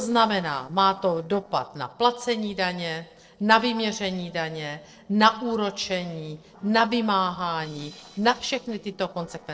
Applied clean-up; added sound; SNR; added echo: neural separator model SepFormer DNS4.